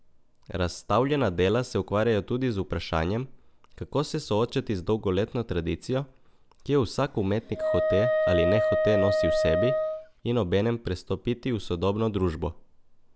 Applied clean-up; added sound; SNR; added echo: none; Wind instrument, woodwind instrument; -2 dB; none.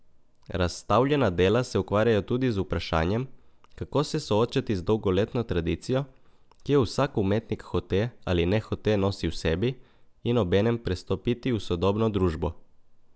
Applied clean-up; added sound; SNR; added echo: none; none; none; none.